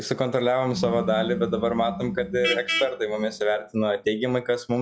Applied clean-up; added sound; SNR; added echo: classical method log-MMSE.